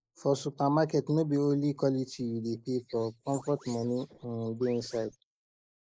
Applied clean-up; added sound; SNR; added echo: neural mask model Resemble Enhance denoiser.